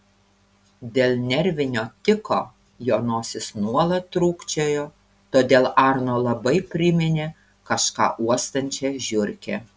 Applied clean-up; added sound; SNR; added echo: none; none; none; none.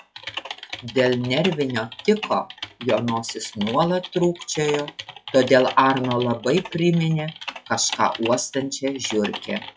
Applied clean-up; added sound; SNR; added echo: classical method log-MMSE.